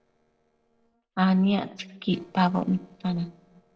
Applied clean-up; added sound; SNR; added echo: neural separator model SepFormer DNS4.